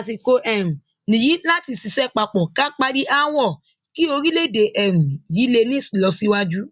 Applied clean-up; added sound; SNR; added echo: none; none; none; none.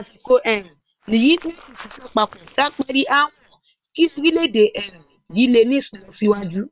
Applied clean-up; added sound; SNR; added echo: neural separator model SepFormer WHAM!.